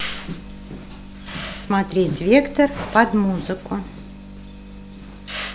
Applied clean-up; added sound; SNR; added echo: none; none; none; none.